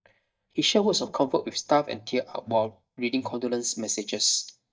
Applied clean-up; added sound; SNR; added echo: neural mask model DeepFilterNet 3.